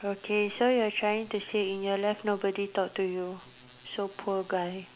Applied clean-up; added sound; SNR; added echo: none; none; none; none.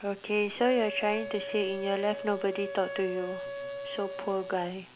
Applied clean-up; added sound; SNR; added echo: none; Wind instrument, woodwind instrument; 9 dB; none.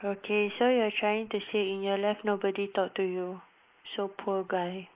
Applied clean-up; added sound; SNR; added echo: neural mask model Resemble Enhance denoiser.